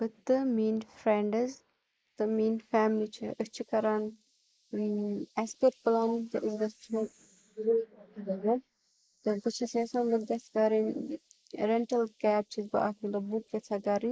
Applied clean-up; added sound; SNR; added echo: neural mask model Resemble Enhance denoiser.